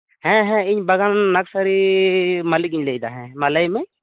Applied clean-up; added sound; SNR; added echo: neural mask model Resemble Enhance denoiser.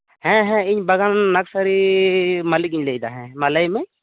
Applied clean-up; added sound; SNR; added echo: none; none; none; none.